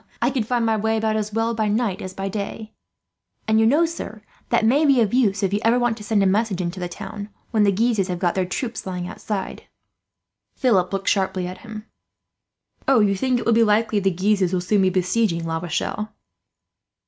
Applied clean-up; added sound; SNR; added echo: none; none; none; none.